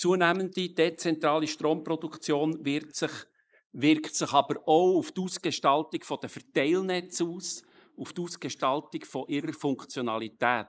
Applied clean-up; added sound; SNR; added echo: neural mask model Resemble Enhance denoiser.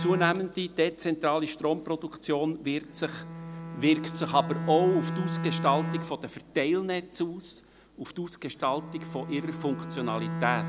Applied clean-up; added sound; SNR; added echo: none; Bowed string instrument; 8 dB; none.